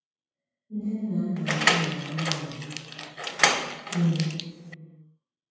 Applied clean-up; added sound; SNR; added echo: none; Door; -3 dB; reverberation time 2.0 s.